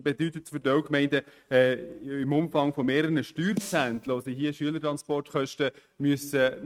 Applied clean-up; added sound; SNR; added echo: neural mask model RNNoise.